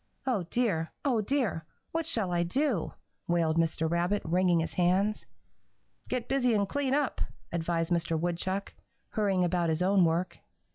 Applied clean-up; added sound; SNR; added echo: none; none; none; none.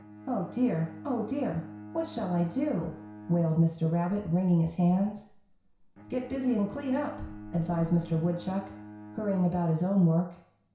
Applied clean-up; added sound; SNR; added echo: none; Bowed string instrument; 17 dB; reverberation time 0.6 s.